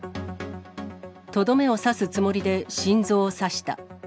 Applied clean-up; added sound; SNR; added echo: none; none; none; none.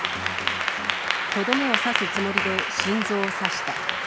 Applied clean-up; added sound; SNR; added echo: none; Applause / Clapping; -3 dB; none.